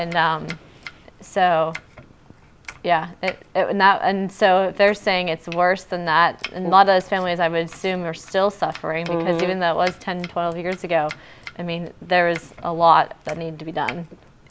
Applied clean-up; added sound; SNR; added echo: none; Domestic sounds, home sounds; 20 dB; none.